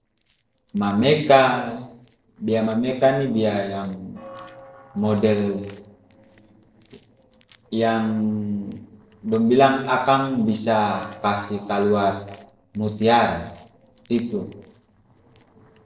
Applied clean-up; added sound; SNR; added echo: neural separator model SepFormer DNS4.